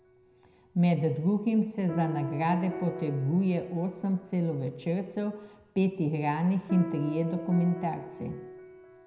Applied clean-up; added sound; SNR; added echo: none; Piano; 13 dB; reverberation time 0.8 s.